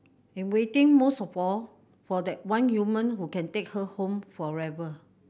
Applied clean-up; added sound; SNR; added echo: none; none; none; none.